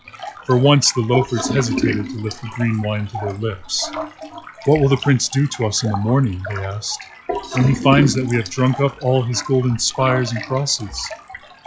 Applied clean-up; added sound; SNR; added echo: classical method log-MMSE.